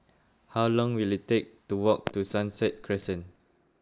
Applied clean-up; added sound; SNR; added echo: neural mask model Resemble Enhance denoiser.